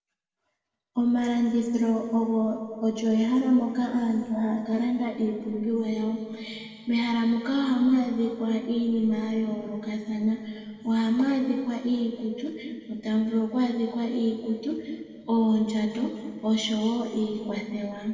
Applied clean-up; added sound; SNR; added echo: none; none; none; reverberation time 2.0 s.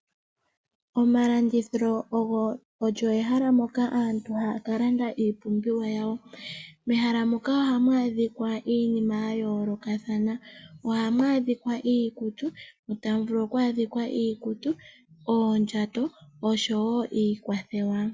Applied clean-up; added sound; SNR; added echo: none; none; none; none.